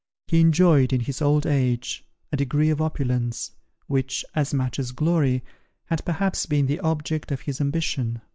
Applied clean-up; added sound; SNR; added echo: none; none; none; none.